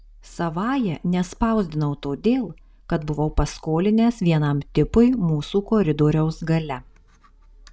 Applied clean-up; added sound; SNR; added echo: none; none; none; none.